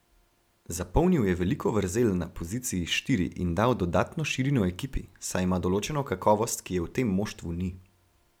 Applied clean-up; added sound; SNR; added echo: none; none; none; none.